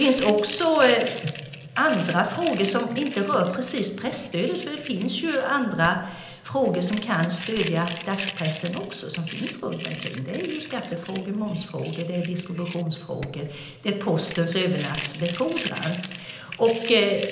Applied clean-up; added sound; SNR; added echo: none; Crumpling, crinkling; 6 dB; reverberation time 0.9 s.